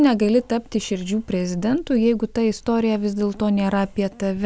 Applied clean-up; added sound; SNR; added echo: none; none; none; none.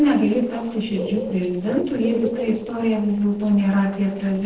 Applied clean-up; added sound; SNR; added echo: neural separator model SepFormer DNS4.